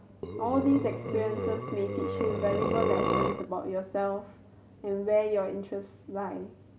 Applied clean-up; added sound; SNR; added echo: none; Burping, eructation; 0 dB; none.